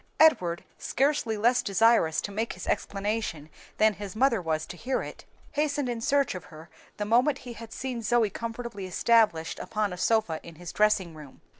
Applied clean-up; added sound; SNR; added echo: none; none; none; none.